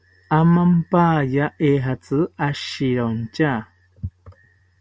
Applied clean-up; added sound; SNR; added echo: none; none; none; none.